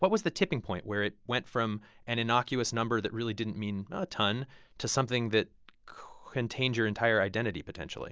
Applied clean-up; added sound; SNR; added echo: none; none; none; none.